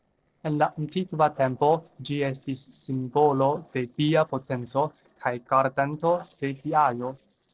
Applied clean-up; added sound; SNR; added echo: neural separator model SepFormer DNS4.